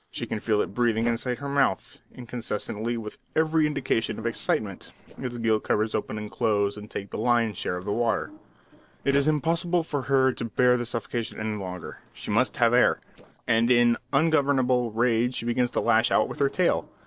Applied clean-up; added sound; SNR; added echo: neural separator model SepFormer DNS4.